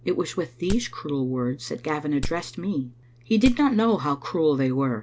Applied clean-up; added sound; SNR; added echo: none; Wood; 8 dB; none.